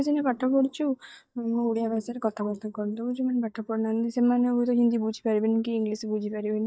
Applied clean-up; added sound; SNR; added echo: neural mask model DeepFilterNet 3.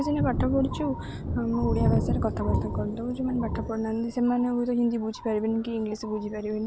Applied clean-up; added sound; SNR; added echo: none; Thunder; 3 dB; none.